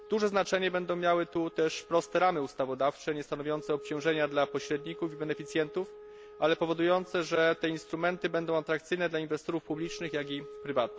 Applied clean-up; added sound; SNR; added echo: none; Wind instrument, woodwind instrument; 18 dB; none.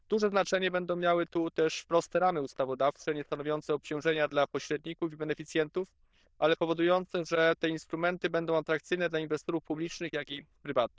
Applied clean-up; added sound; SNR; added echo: neural diffusion model UNIVERSE++.